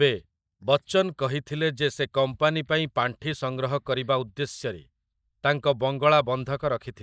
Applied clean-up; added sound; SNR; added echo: neural mask model DeepFilterNet 3.